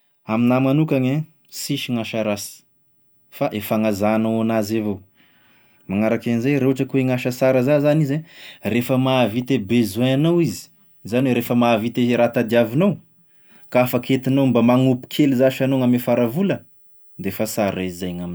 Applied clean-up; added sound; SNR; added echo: none; none; none; none.